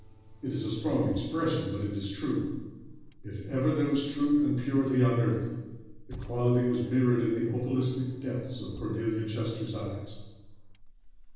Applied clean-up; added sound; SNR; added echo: none; Car; 17 dB; reverberation time 1.3 s.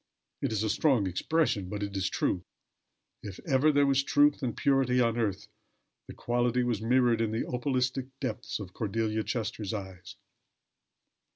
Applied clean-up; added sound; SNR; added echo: none; none; none; none.